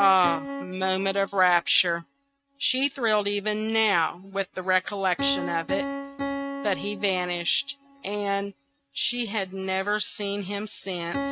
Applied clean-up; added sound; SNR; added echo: neural mask model RNNoise.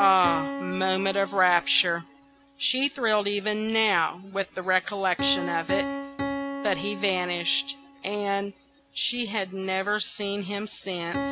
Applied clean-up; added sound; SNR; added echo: none; Piano; 9 dB; none.